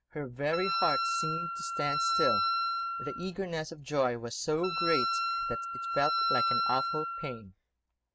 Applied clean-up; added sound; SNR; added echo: none; Wind instrument, woodwind instrument; -2 dB; none.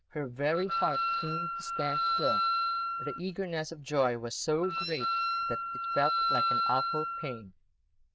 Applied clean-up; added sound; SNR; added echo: neural diffusion model UNIVERSE++.